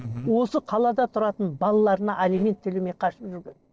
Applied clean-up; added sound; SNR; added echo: neural separator model SepFormer DNS4.